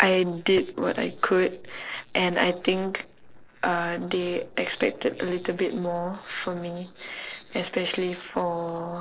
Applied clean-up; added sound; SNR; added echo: neural separator model SepFormer DNS4.